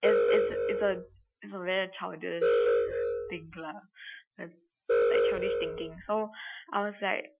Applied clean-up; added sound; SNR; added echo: classical method Wiener filter.